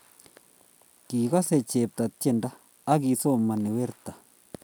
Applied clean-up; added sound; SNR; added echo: none; none; none; none.